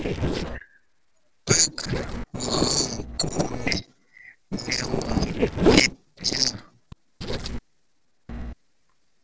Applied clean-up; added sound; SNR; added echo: neural separator model SepFormer DNS4.